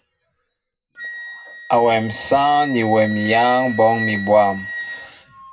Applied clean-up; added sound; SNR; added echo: none; Wind instrument, woodwind instrument; 11 dB; reverberation time 0.3 s.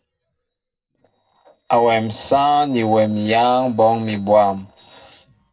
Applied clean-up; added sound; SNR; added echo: neural separator model SepFormer DNS4.